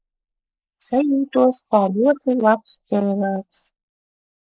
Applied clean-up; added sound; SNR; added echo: neural mask model Resemble Enhance denoiser.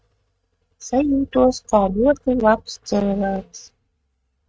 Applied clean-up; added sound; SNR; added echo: neural mask model RNNoise.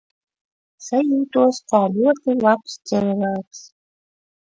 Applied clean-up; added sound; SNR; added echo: none; none; none; none.